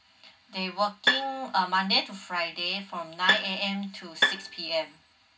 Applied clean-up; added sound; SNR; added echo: none; Bowed string instrument; -1 dB; reverberation time 0.4 s.